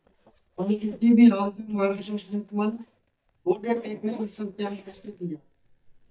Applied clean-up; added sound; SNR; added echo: neural mask model DeepFilterNet 3.